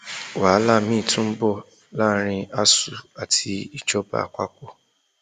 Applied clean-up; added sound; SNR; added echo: none; none; none; none.